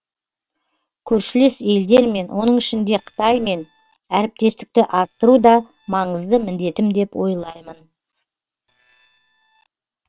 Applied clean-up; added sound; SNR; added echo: neural separator model SepFormer WHAM!.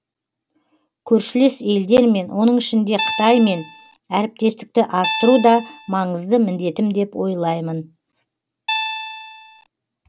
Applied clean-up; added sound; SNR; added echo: none; Guitar; 7 dB; none.